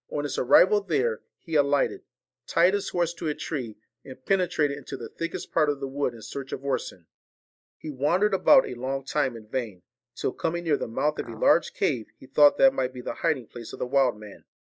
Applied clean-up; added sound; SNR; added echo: neural mask model Resemble Enhance denoiser.